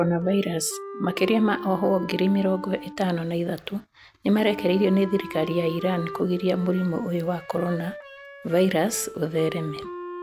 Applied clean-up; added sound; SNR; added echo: none; Wind instrument, woodwind instrument; 13 dB; none.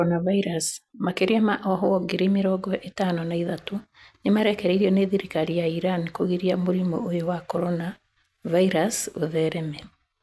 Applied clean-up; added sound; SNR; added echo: none; none; none; none.